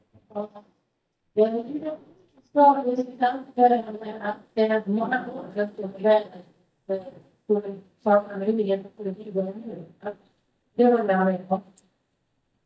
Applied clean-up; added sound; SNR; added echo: neural mask model DeepFilterNet 3.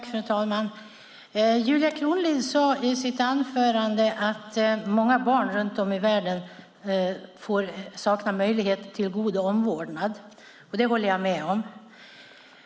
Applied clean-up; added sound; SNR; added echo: none; none; none; none.